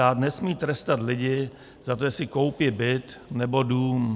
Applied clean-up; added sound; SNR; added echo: none; none; none; none.